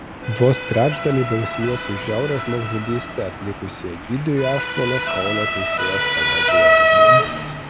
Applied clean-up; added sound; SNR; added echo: none; Motor vehicle (road) / Siren; -3 dB; none.